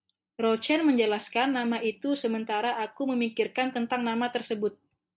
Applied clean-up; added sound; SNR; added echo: none; none; none; none.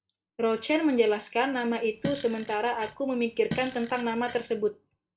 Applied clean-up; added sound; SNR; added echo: none; Fart; 13 dB; reverberation time 0.2 s.